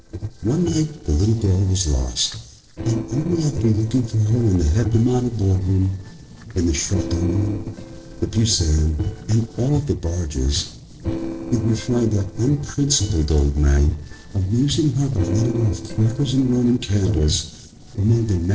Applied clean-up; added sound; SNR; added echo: neural separator model SepFormer DNS4.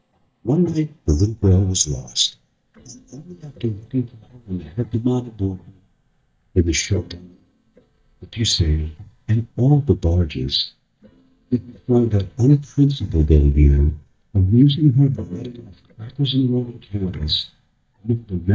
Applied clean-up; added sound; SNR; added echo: neural mask model DeepFilterNet 3.